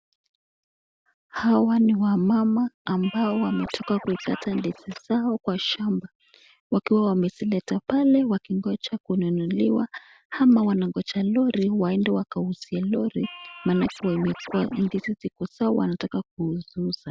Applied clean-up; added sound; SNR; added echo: none; Scratching (performance technique); 16 dB; none.